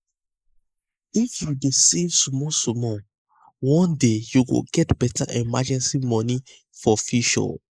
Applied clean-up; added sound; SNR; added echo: neural mask model Resemble Enhance denoiser.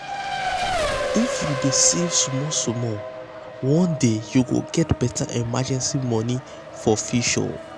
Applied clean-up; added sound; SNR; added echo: none; Race car, auto racing; 6 dB; none.